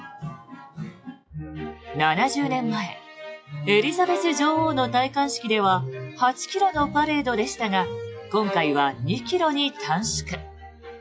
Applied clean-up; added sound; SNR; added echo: classical method log-MMSE.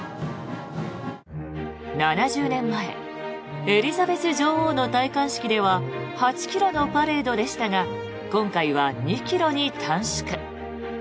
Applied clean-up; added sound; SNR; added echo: none; none; none; none.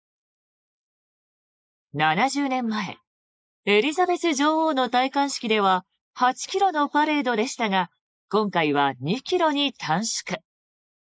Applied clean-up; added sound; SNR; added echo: neural mask model Resemble Enhance denoiser.